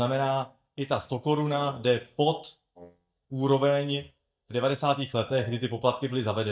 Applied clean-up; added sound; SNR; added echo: neural mask model DeepFilterNet 3.